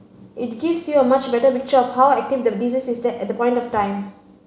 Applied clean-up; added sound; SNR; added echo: none; none; none; none.